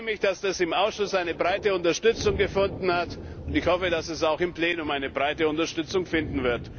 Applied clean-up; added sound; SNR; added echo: none; Thunder; 13 dB; none.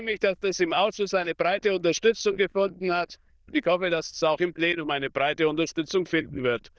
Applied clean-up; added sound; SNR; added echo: neural diffusion model UNIVERSE++.